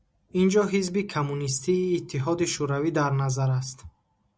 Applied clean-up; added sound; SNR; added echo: none; none; none; none.